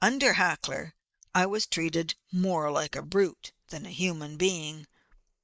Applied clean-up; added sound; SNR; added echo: neural mask model Resemble Enhance denoiser.